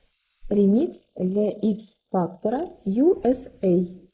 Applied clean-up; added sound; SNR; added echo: neural mask model Resemble Enhance denoiser.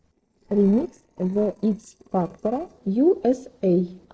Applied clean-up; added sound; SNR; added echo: neural separator model SepFormer DNS4.